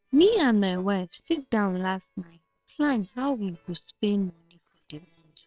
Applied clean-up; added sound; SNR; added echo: neural separator model SepFormer WHAMR!.